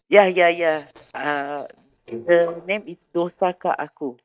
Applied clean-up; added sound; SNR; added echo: neural mask model DeepFilterNet 3.